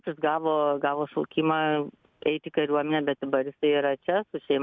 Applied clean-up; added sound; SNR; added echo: none; none; none; none.